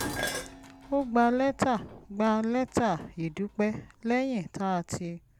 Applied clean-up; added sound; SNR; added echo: none; Dishes, pots, and pans; 13 dB; none.